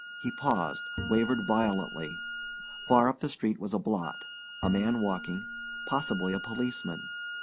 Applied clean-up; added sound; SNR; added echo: none; Wind instrument, woodwind instrument + Bowed string instrument; 9 dB; none.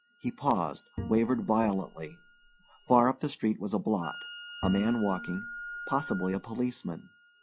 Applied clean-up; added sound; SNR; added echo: classical method log-MMSE.